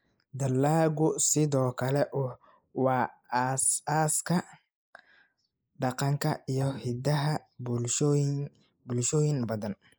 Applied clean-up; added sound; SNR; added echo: neural mask model Resemble Enhance denoiser.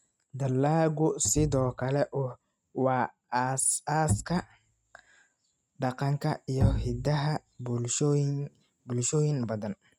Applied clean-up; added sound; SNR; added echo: neural mask model RNNoise.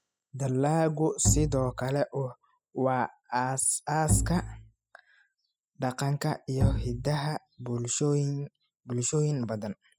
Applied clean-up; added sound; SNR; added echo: classical method spectral subtraction.